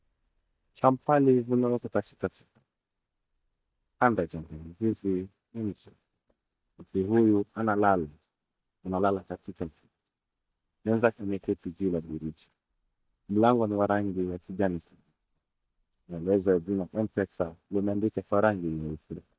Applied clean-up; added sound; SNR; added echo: neural mask model DeepFilterNet 3.